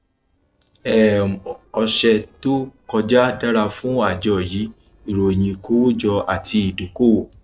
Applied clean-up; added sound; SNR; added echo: neural separator model SepFormer DNS4.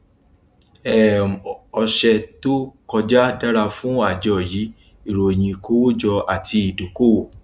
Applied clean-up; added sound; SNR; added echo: none; none; none; none.